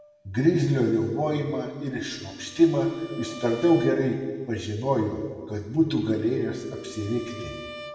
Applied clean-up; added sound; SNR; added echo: none; Bowed string instrument; 20 dB; reverberation time 1.5 s.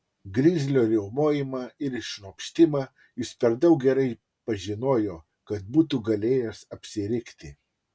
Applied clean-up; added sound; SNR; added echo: none; none; none; none.